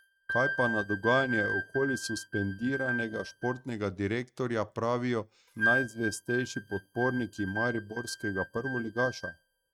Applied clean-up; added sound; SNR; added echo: neural mask model RNNoise.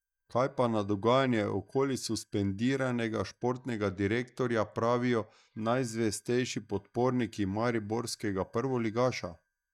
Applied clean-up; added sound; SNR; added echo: neural mask model DeepFilterNet 3.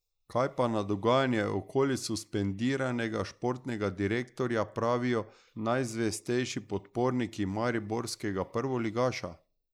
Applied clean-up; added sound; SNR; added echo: neural mask model Resemble Enhance denoiser.